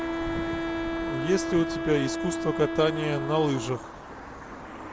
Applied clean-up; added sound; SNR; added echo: none; Wind instrument, woodwind instrument; 3 dB; none.